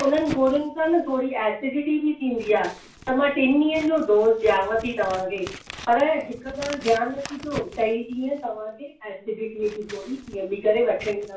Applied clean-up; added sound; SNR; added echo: none; Scissors; 18 dB; reverberation time 0.3 s.